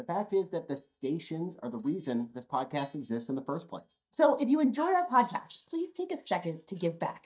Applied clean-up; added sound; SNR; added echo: neural mask model DeepFilterNet 3.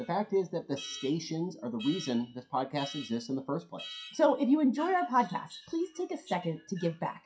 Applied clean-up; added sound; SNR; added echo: classical method WPE with log-MMSE.